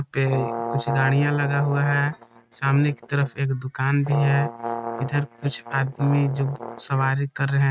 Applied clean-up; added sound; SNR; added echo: neural mask model RNNoise.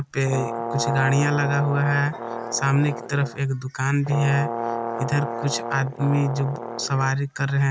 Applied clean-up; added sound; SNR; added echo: none; Brass instrument; 7 dB; none.